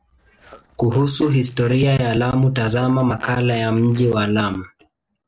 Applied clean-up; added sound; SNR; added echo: neural separator model SepFormer DNS4.